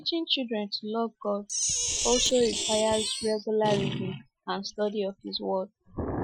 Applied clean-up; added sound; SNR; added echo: classical method Wiener filter.